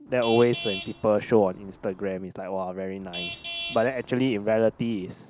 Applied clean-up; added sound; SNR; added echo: none; Traffic noise, roadway noise / Vehicle horn, car horn, honking; 12 dB; none.